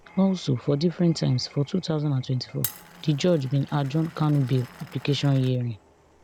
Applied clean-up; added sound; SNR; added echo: none; Glass; 19 dB; none.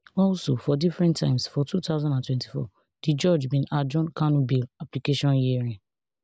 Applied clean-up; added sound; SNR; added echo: none; none; none; none.